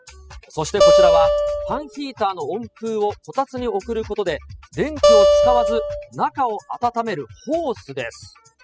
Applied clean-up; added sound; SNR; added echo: classical method spectral subtraction.